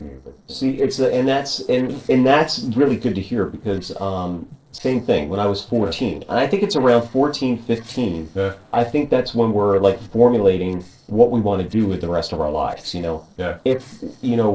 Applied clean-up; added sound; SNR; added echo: neural separator model SepFormer DNS4.